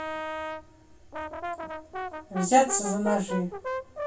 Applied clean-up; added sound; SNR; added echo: none; Brass instrument; 6 dB; reverberation time 0.2 s.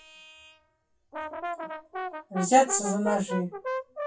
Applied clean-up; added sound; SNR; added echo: classical method WPE with log-MMSE.